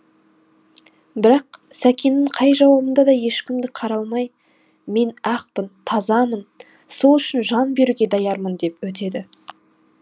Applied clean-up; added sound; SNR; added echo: none; none; none; none.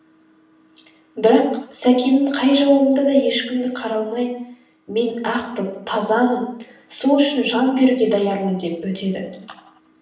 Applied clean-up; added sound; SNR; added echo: none; none; none; reverberation time 0.7 s.